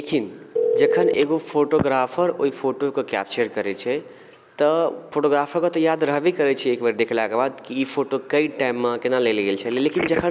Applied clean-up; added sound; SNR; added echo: none; Telephone; 9 dB; none.